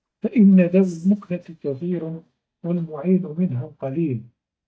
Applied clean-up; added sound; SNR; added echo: neural mask model DeepFilterNet 3.